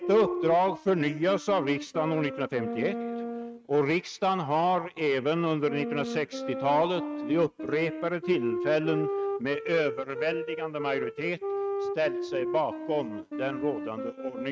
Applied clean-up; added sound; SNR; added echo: neural mask model RNNoise.